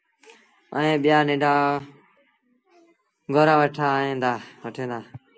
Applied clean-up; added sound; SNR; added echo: none; none; none; none.